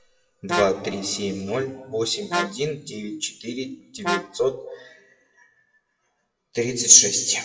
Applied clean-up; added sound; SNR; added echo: classical method WPE with log-MMSE.